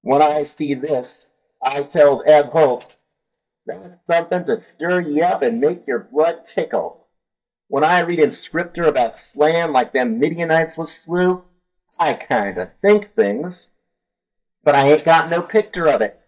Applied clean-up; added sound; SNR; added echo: neural mask model DeepFilterNet 3.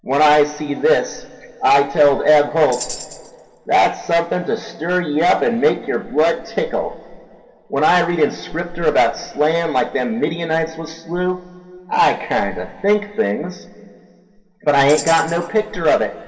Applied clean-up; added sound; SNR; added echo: none; Tambourine; 15 dB; reverberation time 2.0 s.